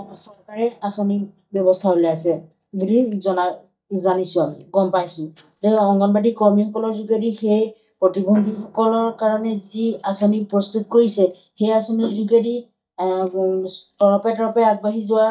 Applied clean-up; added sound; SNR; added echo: neural mask model DeepFilterNet 3.